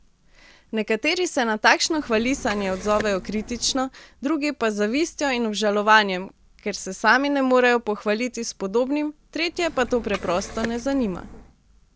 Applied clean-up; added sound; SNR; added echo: none; Liquid; 14 dB; none.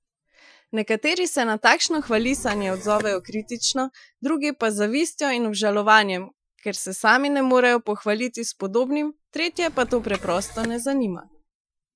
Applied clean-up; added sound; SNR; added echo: classical method Wiener filter.